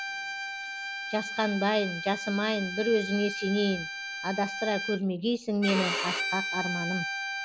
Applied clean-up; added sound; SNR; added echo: none; Bowed string instrument; 4 dB; none.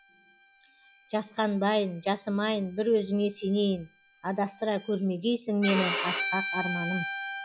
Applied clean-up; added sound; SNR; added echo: classical method log-MMSE.